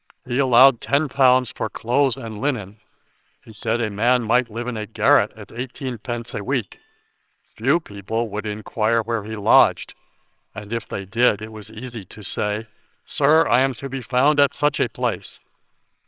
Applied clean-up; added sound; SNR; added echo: neural separator model SepFormer WHAMR!.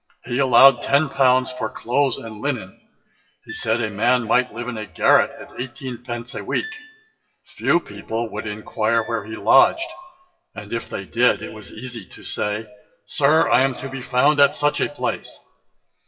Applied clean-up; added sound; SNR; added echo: classical method WPE with log-MMSE.